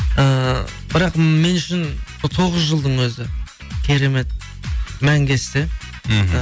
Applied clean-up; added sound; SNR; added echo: none; none; none; none.